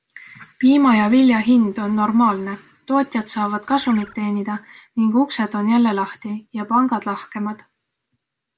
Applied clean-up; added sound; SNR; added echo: none; Bird; 19 dB; none.